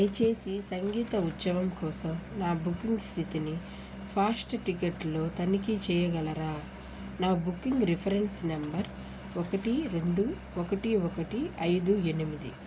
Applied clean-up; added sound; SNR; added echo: none; Water / Splash, splatter; 17 dB; none.